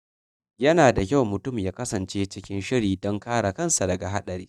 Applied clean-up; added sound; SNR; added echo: neural mask model DeepFilterNet 3.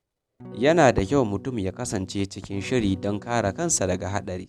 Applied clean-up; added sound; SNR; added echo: none; Electric guitar / Strum; 17 dB; none.